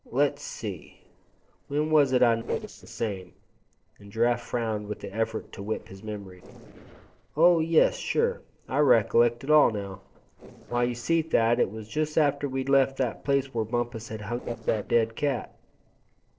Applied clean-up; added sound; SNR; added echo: neural separator model SepFormer DNS4.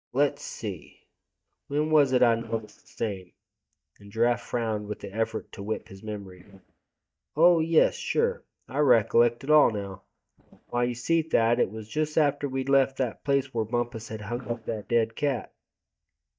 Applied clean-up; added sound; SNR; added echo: neural mask model DeepFilterNet 3.